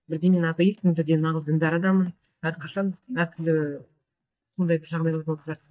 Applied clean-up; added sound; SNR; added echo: neural mask model DeepFilterNet 3.